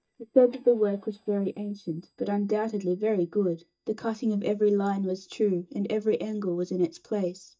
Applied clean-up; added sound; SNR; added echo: neural mask model DeepFilterNet 3.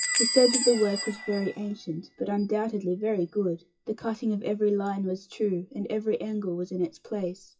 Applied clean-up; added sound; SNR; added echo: classical method WPE with log-MMSE.